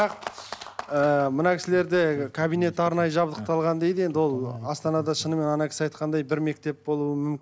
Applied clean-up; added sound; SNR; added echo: none; none; none; none.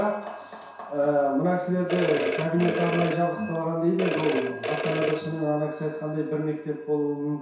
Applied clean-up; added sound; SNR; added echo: none; Telephone; 4 dB; reverberation time 0.7 s.